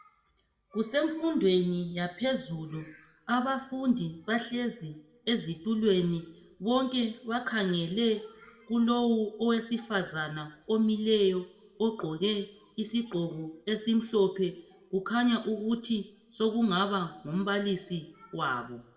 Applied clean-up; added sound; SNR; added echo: none; none; none; reverberation time 0.6 s.